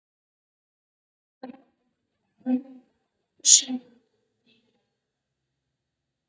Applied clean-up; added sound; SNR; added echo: neural mask model DeepFilterNet 3.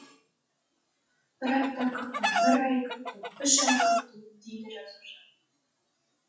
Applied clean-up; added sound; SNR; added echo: classical method WPE with log-MMSE.